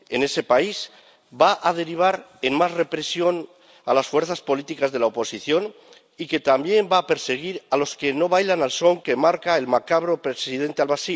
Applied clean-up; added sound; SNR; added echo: none; none; none; none.